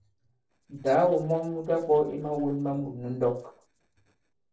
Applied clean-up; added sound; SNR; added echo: neural separator model SepFormer DNS4.